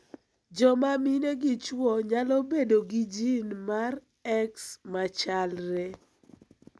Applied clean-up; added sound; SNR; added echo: none; none; none; none.